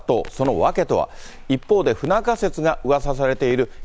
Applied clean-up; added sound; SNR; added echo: none; Crackle; 12 dB; none.